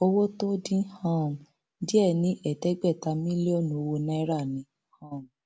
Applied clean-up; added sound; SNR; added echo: none; none; none; none.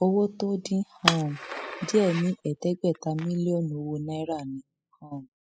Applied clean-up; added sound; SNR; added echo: classical method spectral subtraction.